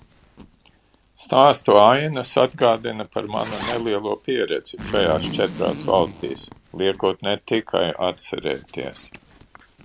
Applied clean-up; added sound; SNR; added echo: none; Zipper (clothing); 15 dB; none.